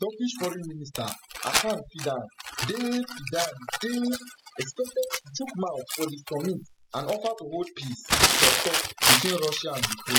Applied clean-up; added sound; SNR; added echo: classical method spectral subtraction.